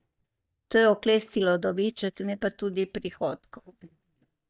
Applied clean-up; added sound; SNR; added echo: neural mask model DeepFilterNet 3.